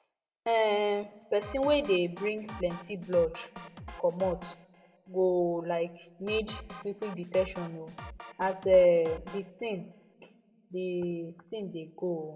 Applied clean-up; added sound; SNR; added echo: none; Drum kit; 15 dB; reverberation time 0.7 s.